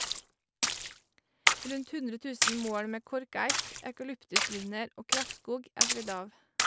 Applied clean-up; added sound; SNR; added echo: none; Splash, splatter; -4 dB; none.